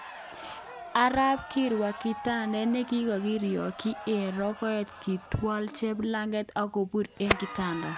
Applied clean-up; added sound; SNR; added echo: none; Crowd; 15 dB; none.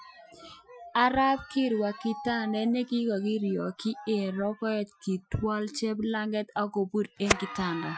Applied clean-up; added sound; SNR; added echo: classical method Wiener filter.